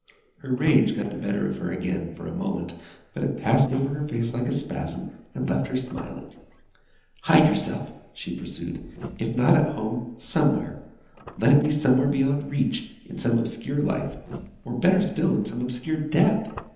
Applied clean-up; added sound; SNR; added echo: neural separator model SepFormer DNS4.